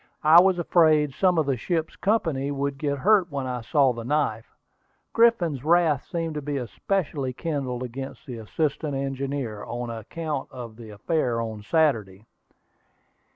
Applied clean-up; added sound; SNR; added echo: none; none; none; none.